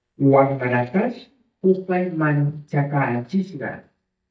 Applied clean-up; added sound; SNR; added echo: neural mask model DeepFilterNet 3.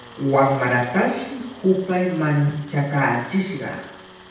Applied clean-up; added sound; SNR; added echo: none; Tools; 19 dB; reverberation time 0.9 s.